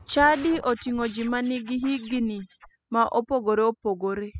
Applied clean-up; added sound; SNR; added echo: classical method spectral subtraction.